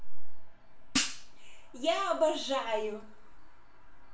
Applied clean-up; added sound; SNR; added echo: none; Hi-hat; 5 dB; reverberation time 0.4 s.